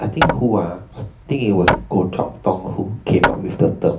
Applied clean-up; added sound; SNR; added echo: none; Hammer; 4 dB; reverberation time 0.3 s.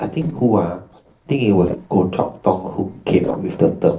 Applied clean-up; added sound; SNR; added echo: neural separator model SepFormer DNS4.